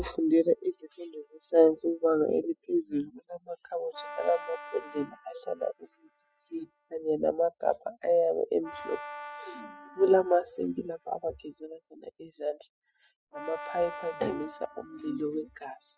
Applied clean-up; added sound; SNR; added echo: classical method spectral subtraction.